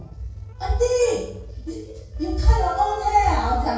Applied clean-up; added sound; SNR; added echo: neural separator model SepFormer DNS4.